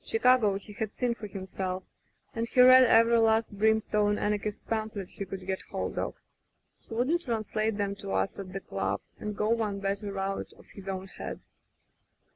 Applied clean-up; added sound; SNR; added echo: none; none; none; none.